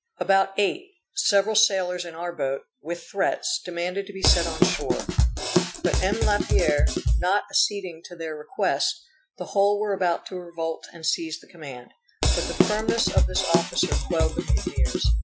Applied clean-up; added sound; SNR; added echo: classical method Wiener filter.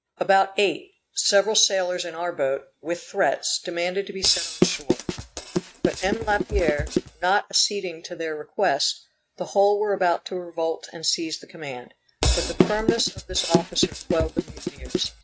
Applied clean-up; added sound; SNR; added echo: neural mask model RNNoise.